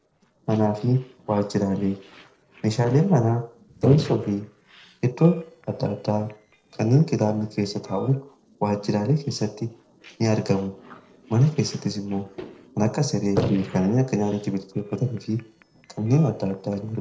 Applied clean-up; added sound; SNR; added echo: neural separator model SepFormer DNS4.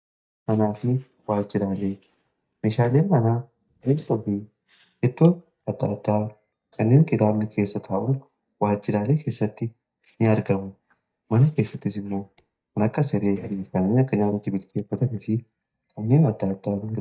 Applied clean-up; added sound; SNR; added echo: neural mask model DeepFilterNet 3.